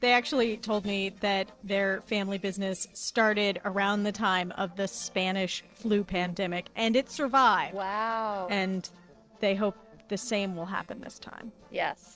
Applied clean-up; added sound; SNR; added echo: neural separator model SepFormer DNS4.